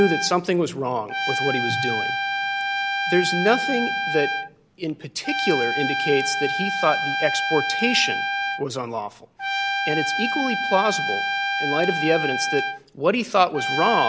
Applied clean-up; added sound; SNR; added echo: none; Trumpet; 1 dB; none.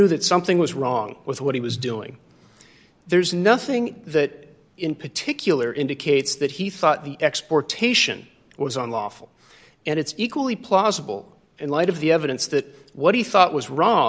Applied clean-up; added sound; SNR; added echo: none; none; none; none.